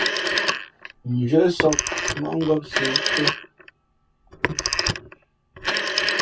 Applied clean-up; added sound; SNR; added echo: none; Telephone; -1 dB; reverberation time 0.1 s.